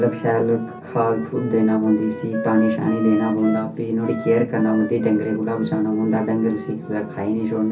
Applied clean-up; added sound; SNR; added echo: none; Wind instrument, woodwind instrument; 13 dB; reverberation time 0.3 s.